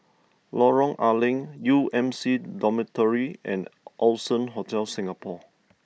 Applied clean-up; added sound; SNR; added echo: neural mask model Resemble Enhance denoiser.